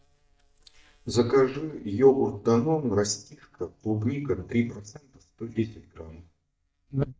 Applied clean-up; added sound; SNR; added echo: neural mask model DeepFilterNet 3.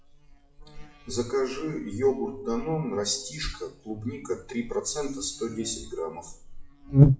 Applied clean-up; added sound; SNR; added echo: classical method WPE with log-MMSE.